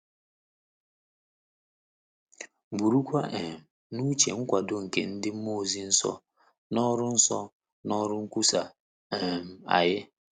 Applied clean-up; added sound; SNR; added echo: none; none; none; none.